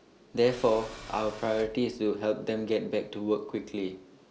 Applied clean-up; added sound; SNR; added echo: none; Tools; 19 dB; none.